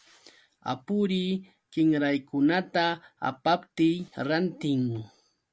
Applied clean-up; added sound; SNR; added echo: none; none; none; none.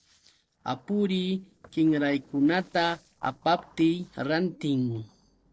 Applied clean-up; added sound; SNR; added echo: neural separator model SepFormer DNS4.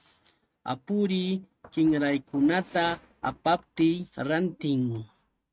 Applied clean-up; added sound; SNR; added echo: neural mask model RNNoise.